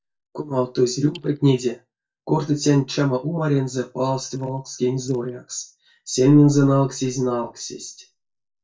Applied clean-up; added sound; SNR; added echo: neural mask model DeepFilterNet 3.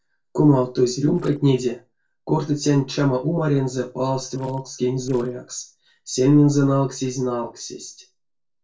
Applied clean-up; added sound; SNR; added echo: neural separator model SepFormer DNS4.